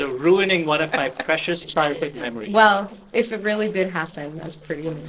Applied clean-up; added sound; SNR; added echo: neural separator model SepFormer DNS4.